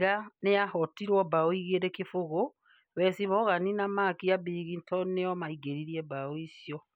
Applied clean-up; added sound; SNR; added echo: none; none; none; none.